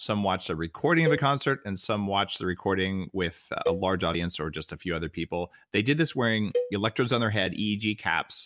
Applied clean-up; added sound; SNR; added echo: none; Cowbell; 9 dB; none.